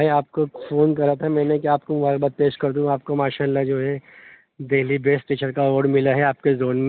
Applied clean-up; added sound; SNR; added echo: none; none; none; none.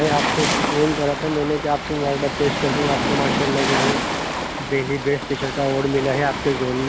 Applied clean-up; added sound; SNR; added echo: none; Waves, surf; 1 dB; none.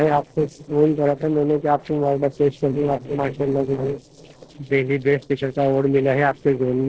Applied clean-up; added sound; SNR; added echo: neural separator model SepFormer DNS4.